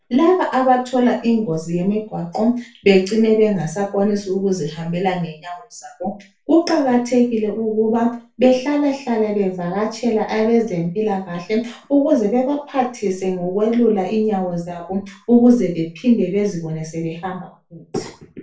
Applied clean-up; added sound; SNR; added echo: none; none; none; reverberation time 0.3 s.